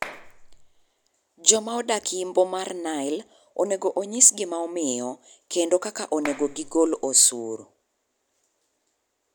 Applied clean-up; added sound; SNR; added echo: none; Clapping; 14 dB; none.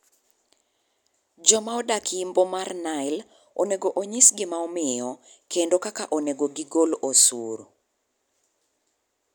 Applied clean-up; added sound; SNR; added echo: none; none; none; none.